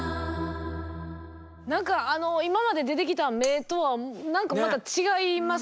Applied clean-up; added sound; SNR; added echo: none; Cutlery, silverware; 13 dB; none.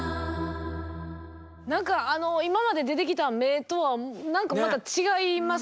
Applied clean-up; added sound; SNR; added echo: none; none; none; none.